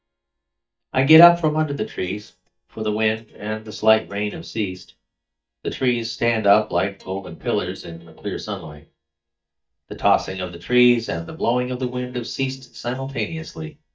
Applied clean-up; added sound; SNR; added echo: neural mask model DeepFilterNet 3.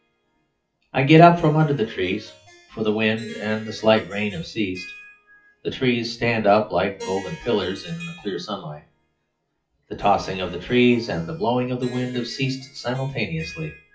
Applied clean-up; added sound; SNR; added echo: classical method WPE with log-MMSE.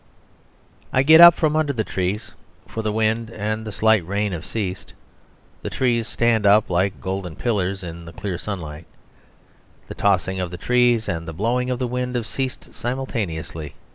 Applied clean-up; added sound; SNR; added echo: none; none; none; none.